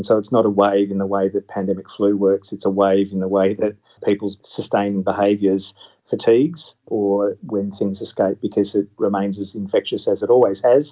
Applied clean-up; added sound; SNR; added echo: none; none; none; none.